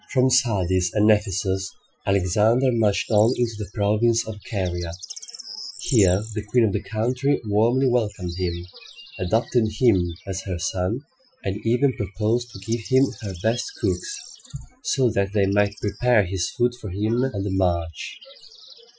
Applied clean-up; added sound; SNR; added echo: classical method Wiener filter.